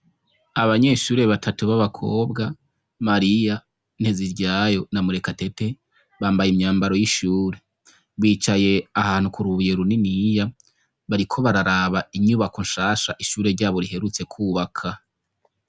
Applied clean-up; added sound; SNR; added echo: none; none; none; none.